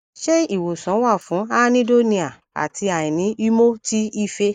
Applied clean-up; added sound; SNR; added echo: neural mask model Resemble Enhance denoiser.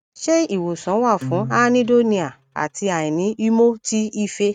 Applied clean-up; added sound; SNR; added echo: neural mask model RNNoise.